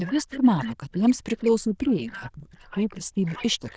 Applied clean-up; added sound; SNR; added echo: neural diffusion model UNIVERSE++.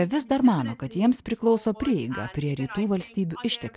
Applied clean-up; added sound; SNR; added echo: none; none; none; none.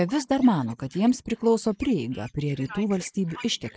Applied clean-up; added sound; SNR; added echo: neural mask model Resemble Enhance denoiser.